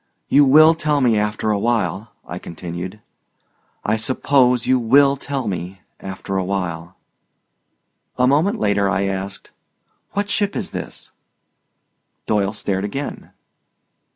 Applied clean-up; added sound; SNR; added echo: none; none; none; none.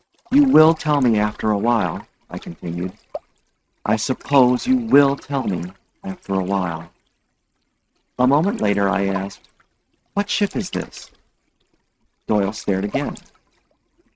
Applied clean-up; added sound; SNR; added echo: neural mask model RNNoise.